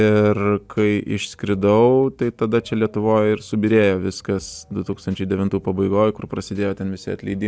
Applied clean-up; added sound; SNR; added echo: none; none; none; none.